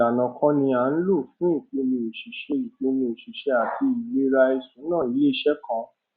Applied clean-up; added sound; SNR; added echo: none; none; none; none.